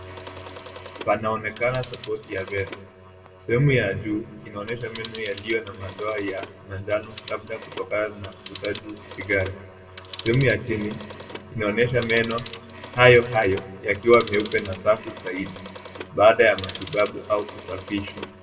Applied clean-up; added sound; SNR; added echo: none; Telephone; 15 dB; reverberation time 0.6 s.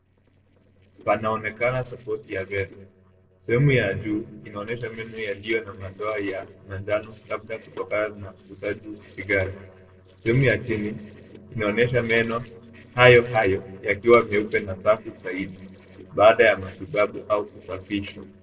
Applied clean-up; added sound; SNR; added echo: neural separator model SepFormer DNS4.